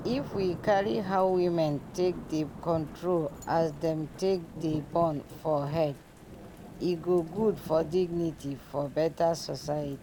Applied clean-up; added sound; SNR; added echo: none; Thunder / Rain; 14 dB; none.